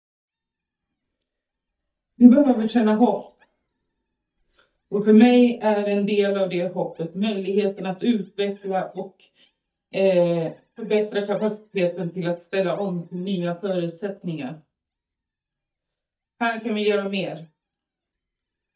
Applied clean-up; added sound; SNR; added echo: neural mask model DeepFilterNet 3.